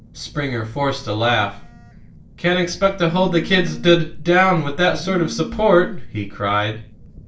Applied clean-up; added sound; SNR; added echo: none; Telephone; 17 dB; reverberation time 0.3 s.